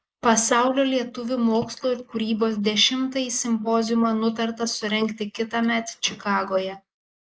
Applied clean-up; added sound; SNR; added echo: neural mask model Resemble Enhance denoiser.